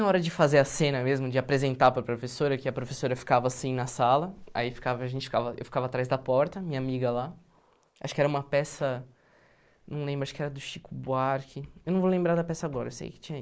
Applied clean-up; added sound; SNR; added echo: neural mask model Resemble Enhance denoiser.